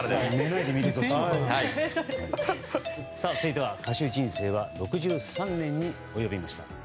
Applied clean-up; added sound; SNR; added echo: none; Doorbell; 11 dB; none.